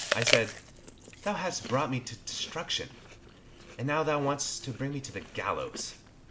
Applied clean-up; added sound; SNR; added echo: none; Chewing, mastication; 5 dB; none.